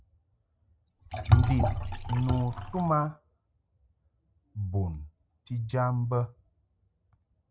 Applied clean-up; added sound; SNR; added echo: none; Liquid; -3 dB; none.